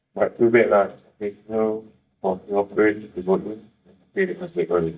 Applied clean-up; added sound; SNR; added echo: neural mask model DeepFilterNet 3.